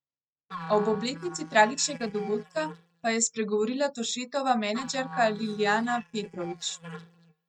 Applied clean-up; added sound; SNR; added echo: neural mask model RNNoise.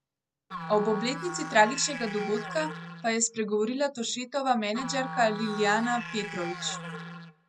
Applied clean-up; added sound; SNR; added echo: none; Musical instrument; 10 dB; none.